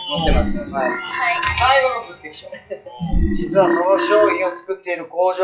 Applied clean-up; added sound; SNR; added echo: classical method WPE with log-MMSE.